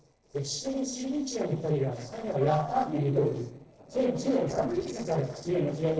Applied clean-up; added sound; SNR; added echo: neural separator model SepFormer DNS4.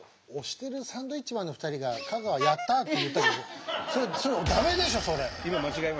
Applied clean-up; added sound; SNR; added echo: none; none; none; none.